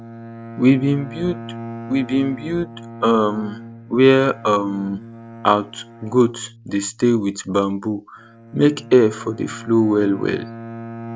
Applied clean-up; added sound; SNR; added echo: none; Bowed string instrument; 16 dB; none.